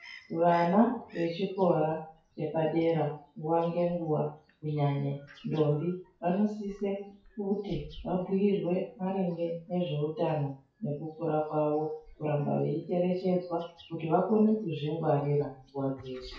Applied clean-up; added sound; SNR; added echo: classical method WPE with log-MMSE.